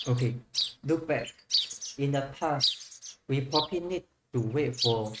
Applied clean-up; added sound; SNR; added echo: neural mask model RNNoise.